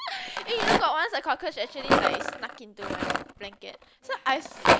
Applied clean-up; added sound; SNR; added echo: none; Rattle; -3 dB; none.